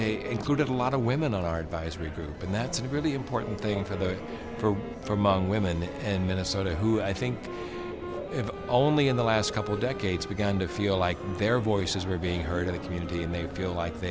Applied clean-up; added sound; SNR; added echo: none; Wind instrument, woodwind instrument; 13 dB; none.